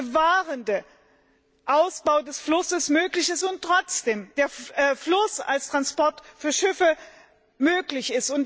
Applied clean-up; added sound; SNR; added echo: none; none; none; none.